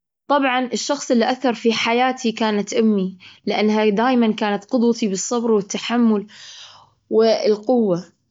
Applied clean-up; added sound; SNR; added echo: none; none; none; none.